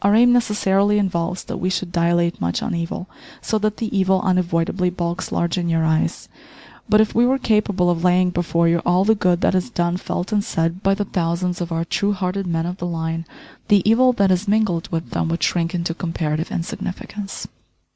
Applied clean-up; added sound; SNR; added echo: none; none; none; none.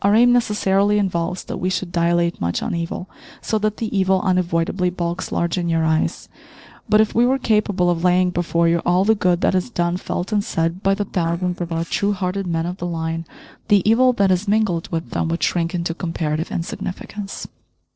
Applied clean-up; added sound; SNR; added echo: neural separator model SepFormer DNS4.